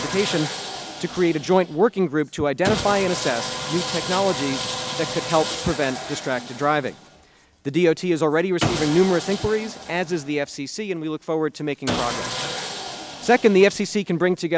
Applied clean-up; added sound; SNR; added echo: none; Sawing; 8 dB; none.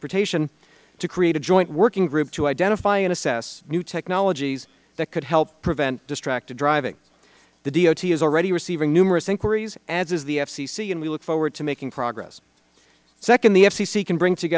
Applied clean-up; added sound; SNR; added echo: none; none; none; none.